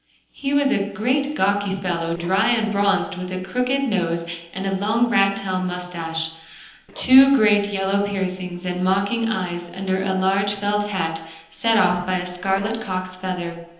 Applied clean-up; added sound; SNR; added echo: neural separator model SepFormer DNS4.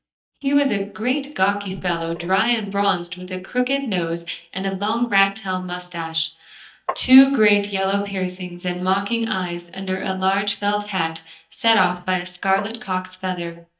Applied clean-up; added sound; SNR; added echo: neural mask model DeepFilterNet 3.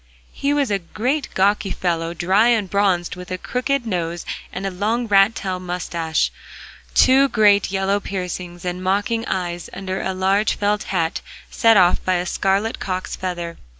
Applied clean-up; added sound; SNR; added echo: none; none; none; none.